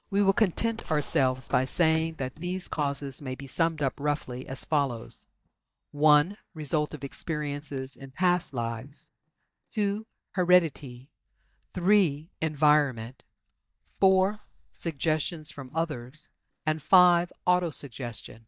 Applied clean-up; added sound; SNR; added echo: neural mask model DeepFilterNet 3.